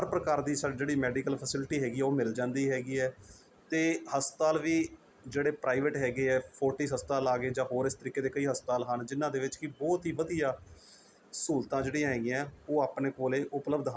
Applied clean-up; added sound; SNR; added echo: none; none; none; none.